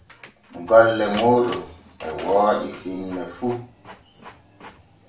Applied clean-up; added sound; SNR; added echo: none; Printer; 19 dB; reverberation time 0.4 s.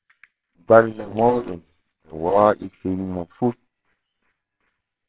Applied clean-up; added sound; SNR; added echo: neural separator model SepFormer WHAMR!.